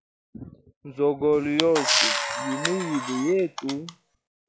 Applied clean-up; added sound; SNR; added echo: classical method log-MMSE.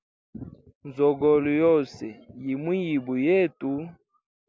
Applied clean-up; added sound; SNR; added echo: none; none; none; none.